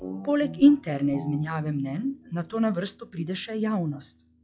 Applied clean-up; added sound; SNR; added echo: classical method log-MMSE.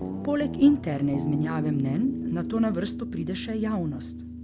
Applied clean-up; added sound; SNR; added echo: none; Guitar; 6 dB; none.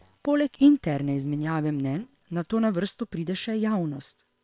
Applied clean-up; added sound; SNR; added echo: neural separator model SepFormer WHAM!.